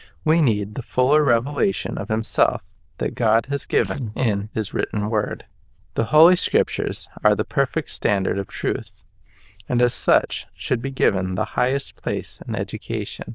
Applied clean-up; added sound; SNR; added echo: neural diffusion model UNIVERSE++.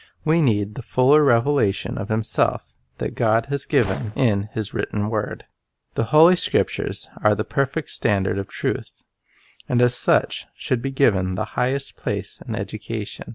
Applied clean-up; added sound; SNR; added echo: none; Gunshot, gunfire; 17 dB; none.